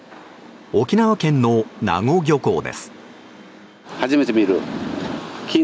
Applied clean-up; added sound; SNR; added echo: none; none; none; none.